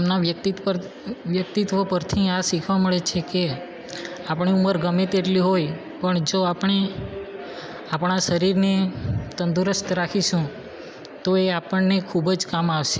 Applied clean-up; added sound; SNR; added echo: none; none; none; none.